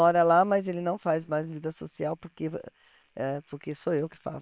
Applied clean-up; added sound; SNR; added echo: neural separator model SepFormer WHAM!.